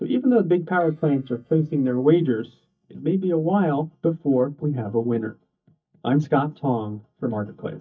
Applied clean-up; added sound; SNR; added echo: neural mask model DeepFilterNet 3.